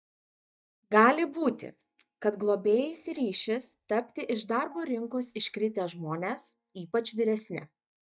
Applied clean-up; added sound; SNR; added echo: neural mask model DeepFilterNet 3.